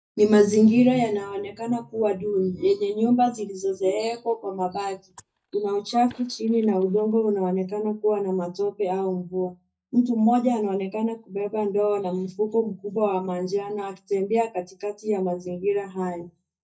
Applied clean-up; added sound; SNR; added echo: neural mask model DeepFilterNet 3.